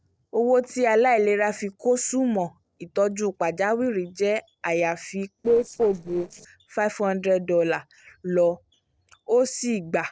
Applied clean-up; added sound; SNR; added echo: neural separator model SepFormer DNS4.